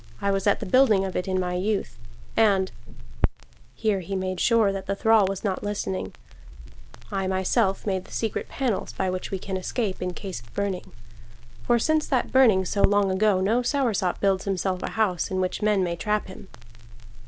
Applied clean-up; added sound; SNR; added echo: none; Crackle; 7 dB; none.